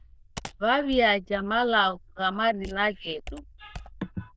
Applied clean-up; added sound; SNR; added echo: neural diffusion model UNIVERSE++.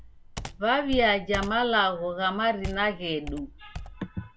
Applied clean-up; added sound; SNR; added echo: none; Computer keyboard; 12 dB; none.